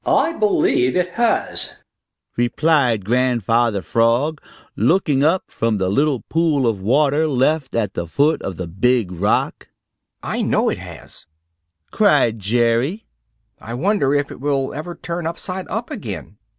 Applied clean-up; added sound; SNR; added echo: none; none; none; none.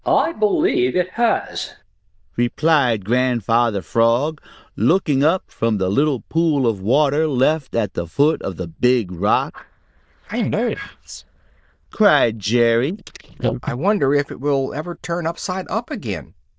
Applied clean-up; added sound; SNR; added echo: neural diffusion model UNIVERSE++.